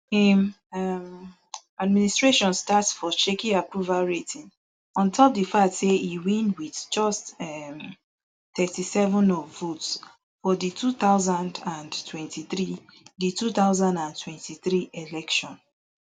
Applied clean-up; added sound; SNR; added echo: none; none; none; none.